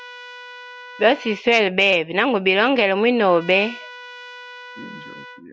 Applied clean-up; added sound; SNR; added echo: none; Trumpet; 19 dB; none.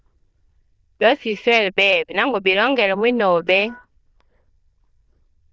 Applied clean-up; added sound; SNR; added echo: neural diffusion model UNIVERSE++.